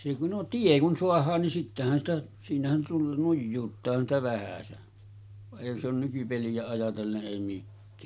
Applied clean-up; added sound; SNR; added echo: none; none; none; none.